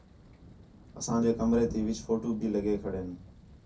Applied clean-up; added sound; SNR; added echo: none; Thunder; 15 dB; reverberation time 0.3 s.